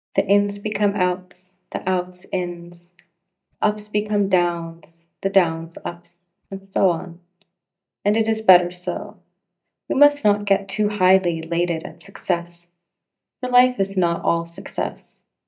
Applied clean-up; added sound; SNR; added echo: neural mask model DeepFilterNet 3.